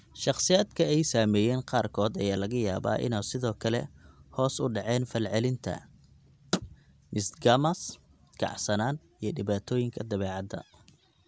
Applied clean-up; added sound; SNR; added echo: none; none; none; none.